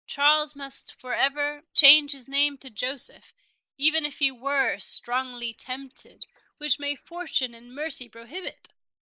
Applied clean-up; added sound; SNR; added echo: neural mask model Resemble Enhance denoiser.